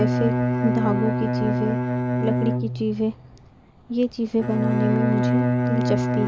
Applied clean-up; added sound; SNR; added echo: none; Bowed string instrument; -2 dB; none.